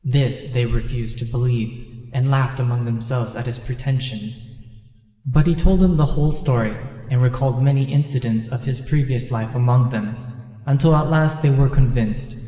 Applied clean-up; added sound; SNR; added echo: none; none; none; reverberation time 1.7 s.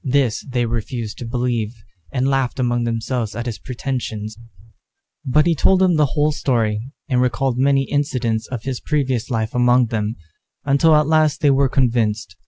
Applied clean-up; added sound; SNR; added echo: none; none; none; none.